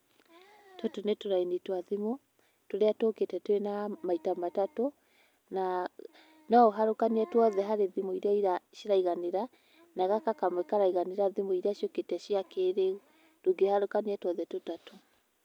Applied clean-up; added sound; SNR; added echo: none; none; none; none.